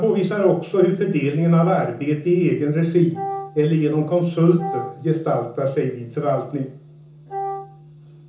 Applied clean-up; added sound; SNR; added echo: none; Wind instrument, woodwind instrument; 10 dB; reverberation time 0.7 s.